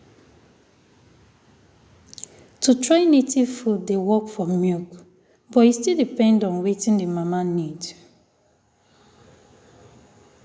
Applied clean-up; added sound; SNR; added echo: none; none; none; none.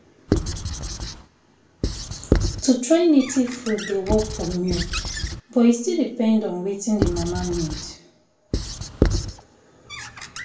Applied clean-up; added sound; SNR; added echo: none; Squeak / Writing; 4 dB; reverberation time 0.3 s.